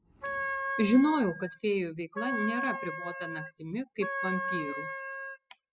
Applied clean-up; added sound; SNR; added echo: classical method spectral subtraction.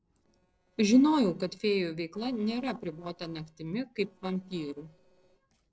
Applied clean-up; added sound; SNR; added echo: neural separator model SepFormer DNS4.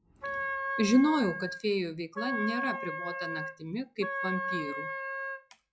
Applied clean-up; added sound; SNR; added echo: classical method log-MMSE.